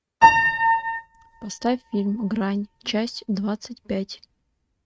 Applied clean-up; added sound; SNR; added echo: neural mask model RNNoise.